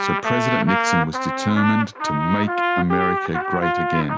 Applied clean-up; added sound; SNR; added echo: none; Trumpet; 0 dB; none.